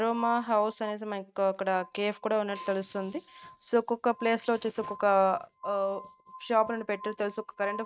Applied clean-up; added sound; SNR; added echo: neural mask model RNNoise.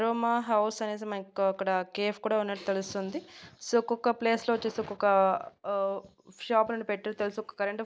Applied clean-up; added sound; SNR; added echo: none; none; none; none.